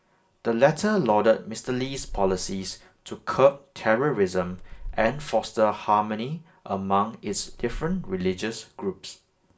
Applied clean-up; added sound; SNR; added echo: none; Bird; 13 dB; reverberation time 0.3 s.